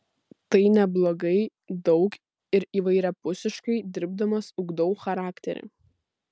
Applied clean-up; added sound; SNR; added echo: none; none; none; none.